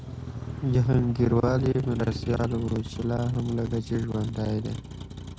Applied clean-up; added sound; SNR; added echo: none; Motor vehicle (road); 8 dB; none.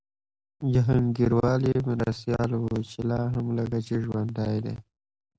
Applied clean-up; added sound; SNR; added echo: none; none; none; none.